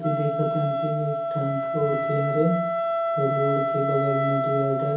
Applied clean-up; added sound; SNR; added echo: none; Wind instrument, woodwind instrument; -1 dB; reverberation time 0.6 s.